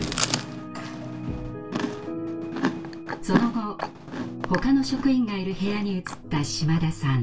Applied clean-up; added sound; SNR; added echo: none; Chewing, mastication; 6 dB; reverberation time 0.2 s.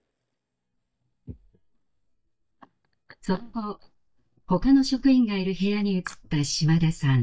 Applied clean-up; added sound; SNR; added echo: neural mask model DeepFilterNet 3.